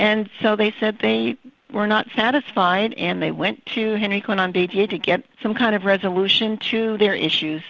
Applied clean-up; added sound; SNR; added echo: none; none; none; none.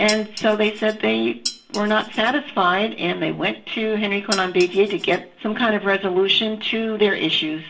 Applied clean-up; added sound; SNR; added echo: none; Dishes, pots, and pans; 14 dB; reverberation time 0.4 s.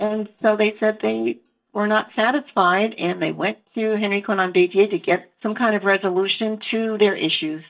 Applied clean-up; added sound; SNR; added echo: neural mask model DeepFilterNet 3.